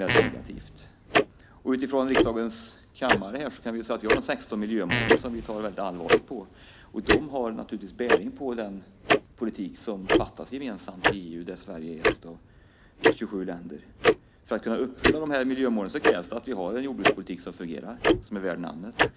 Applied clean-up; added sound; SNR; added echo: none; Tick-tock + Fart; -3 dB; none.